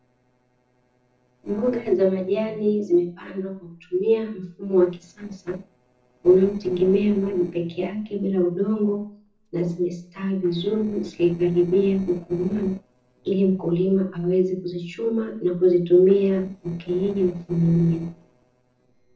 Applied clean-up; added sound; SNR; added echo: neural separator model SepFormer DNS4.